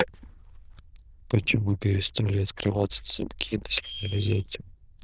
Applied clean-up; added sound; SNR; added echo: neural diffusion model UNIVERSE++.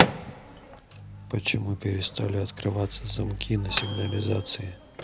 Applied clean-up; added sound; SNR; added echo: none; Microwave oven / Bell; 3 dB; none.